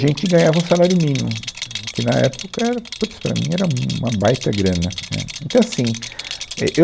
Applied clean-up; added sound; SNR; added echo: none; Rattle; 12 dB; none.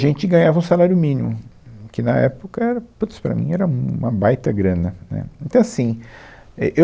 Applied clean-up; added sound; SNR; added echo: none; none; none; none.